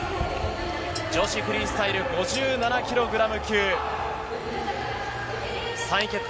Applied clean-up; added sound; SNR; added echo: none; Dishes, pots, and pans; 20 dB; none.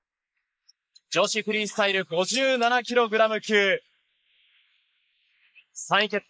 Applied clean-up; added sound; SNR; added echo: neural mask model Resemble Enhance denoiser.